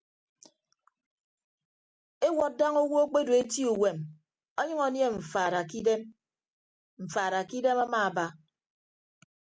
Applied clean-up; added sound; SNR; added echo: none; none; none; none.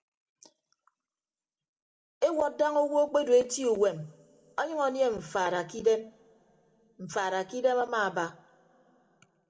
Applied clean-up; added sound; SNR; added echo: none; none; none; reverberation time 1.5 s.